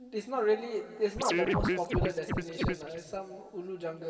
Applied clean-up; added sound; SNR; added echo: none; Scratching (performance technique); -3 dB; reverberation time 2.2 s.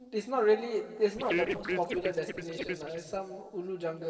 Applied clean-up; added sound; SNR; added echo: neural separator model SepFormer DNS4.